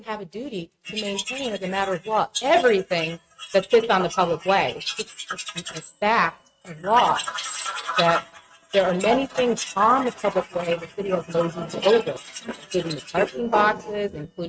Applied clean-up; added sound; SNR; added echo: neural mask model RNNoise.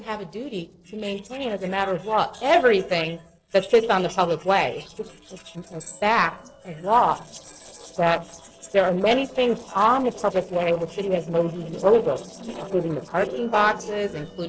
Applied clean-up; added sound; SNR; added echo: neural separator model SepFormer DNS4.